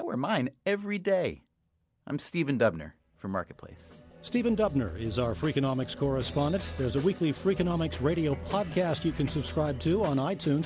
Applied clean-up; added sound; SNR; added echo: none; none; none; none.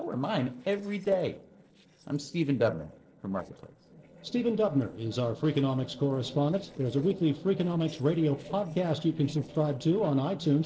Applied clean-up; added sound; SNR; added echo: neural separator model SepFormer DNS4.